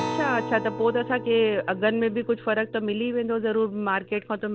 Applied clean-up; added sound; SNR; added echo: none; Acoustic guitar; 11 dB; none.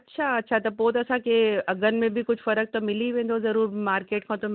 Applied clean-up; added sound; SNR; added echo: none; none; none; none.